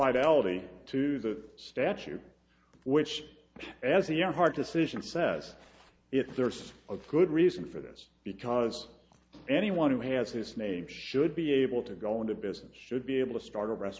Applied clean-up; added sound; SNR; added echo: none; none; none; none.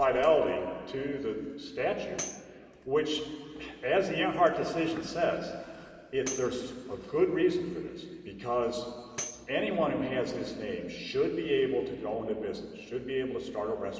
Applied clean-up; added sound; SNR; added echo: none; Tambourine; 14 dB; reverberation time 2.7 s.